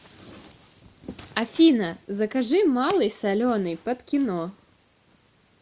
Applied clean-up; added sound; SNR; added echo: none; none; none; none.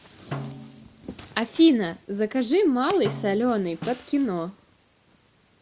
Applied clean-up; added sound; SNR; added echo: none; Snare drum + Snare drum; 16 dB; none.